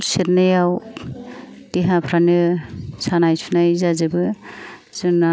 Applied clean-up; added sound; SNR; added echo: none; none; none; none.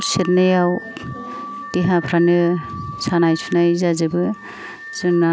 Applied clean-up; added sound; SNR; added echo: none; Alarm / Car; 15 dB; none.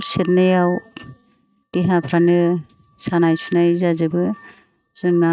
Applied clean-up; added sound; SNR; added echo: neural mask model RNNoise.